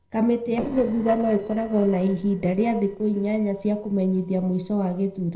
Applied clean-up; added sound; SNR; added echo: neural separator model SepFormer DNS4.